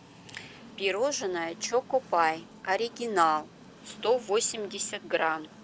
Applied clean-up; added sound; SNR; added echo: none; Train; 20 dB; none.